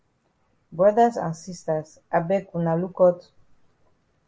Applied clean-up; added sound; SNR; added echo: none; none; none; none.